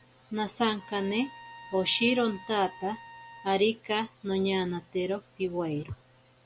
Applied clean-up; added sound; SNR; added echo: none; Trumpet; 18 dB; none.